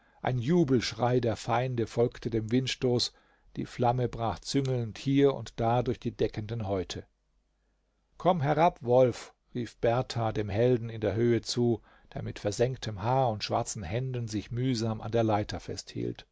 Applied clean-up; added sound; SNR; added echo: none; none; none; none.